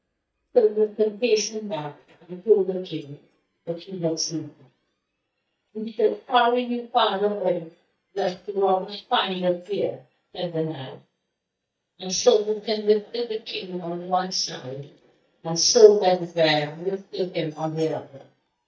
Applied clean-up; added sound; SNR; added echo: neural mask model DeepFilterNet 3.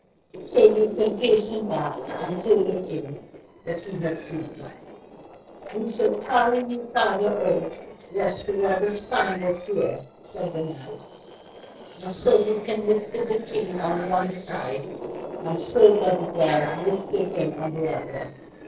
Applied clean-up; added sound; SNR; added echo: neural separator model SepFormer DNS4.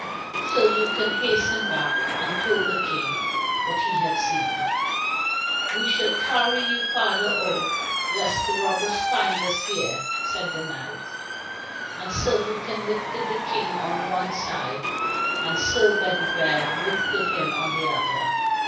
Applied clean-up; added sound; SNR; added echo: none; Motor vehicle (road) / Siren; -3 dB; reverberation time 0.6 s.